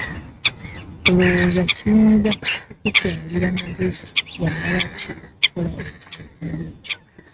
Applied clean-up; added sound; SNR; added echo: neural mask model RNNoise.